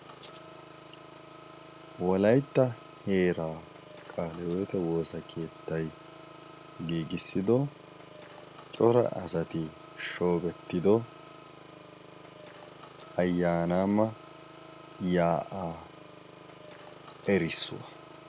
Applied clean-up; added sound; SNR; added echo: none; Engine; 19 dB; none.